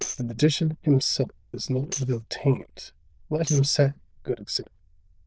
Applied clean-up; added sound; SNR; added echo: neural diffusion model UNIVERSE++.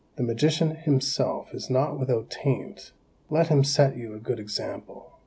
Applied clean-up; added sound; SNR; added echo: none; none; none; none.